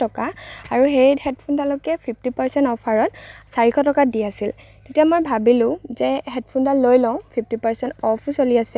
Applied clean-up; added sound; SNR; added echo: none; none; none; none.